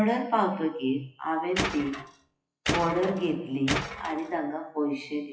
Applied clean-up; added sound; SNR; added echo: classical method WPE with log-MMSE.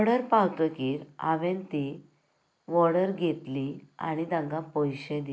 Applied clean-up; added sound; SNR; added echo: none; none; none; none.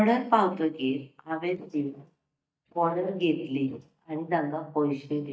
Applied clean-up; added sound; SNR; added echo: neural mask model DeepFilterNet 3.